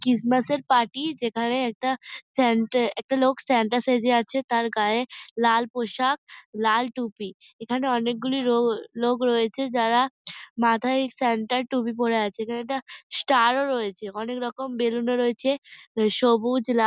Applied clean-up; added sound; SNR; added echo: none; none; none; none.